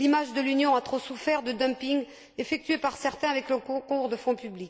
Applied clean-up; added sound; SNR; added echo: none; none; none; none.